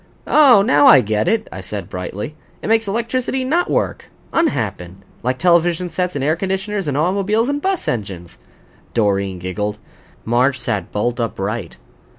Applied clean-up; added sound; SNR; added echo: none; none; none; none.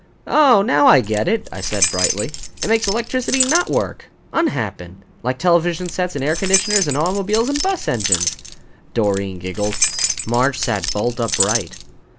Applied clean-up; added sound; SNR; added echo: none; Keys jangling; 4 dB; none.